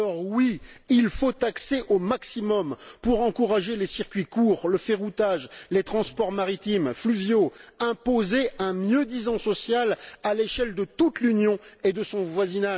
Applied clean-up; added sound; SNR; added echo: none; none; none; none.